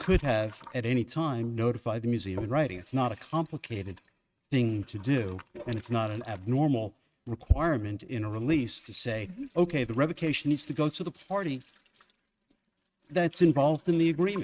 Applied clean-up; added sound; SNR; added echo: neural mask model RNNoise.